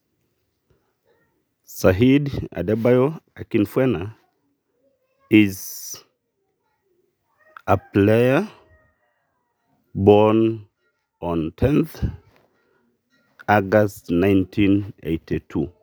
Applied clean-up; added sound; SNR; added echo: none; none; none; none.